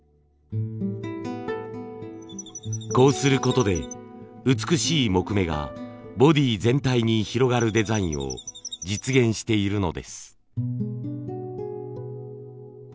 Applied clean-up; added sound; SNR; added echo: none; Chirp, tweet; 15 dB; none.